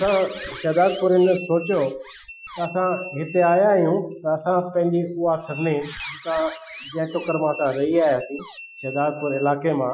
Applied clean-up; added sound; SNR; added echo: classical method Wiener filter.